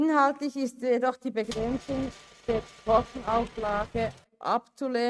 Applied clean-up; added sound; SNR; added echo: neural mask model RNNoise.